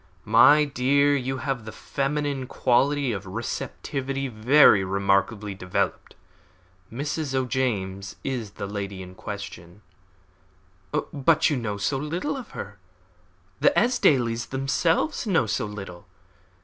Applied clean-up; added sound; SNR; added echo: none; none; none; none.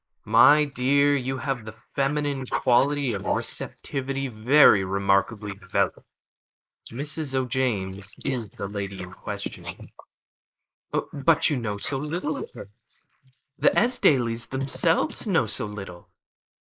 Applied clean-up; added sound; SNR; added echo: neural mask model Resemble Enhance denoiser.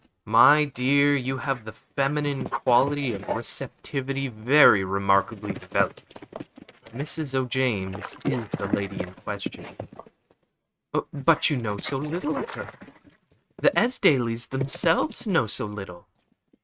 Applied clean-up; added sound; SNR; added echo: neural mask model RNNoise.